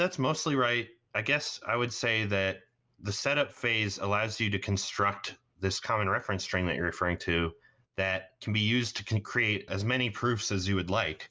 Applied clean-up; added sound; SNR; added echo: none; none; none; none.